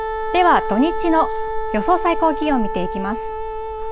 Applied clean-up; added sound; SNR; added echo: none; Wind instrument, woodwind instrument; 6 dB; none.